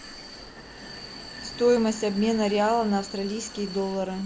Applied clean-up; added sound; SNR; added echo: none; Vehicle; 14 dB; none.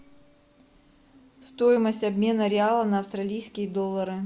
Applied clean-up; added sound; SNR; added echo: none; none; none; none.